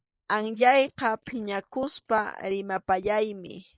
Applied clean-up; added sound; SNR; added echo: neural mask model Resemble Enhance denoiser.